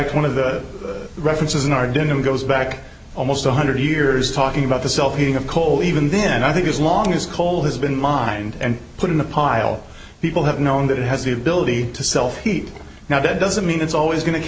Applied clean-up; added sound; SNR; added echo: none; none; none; none.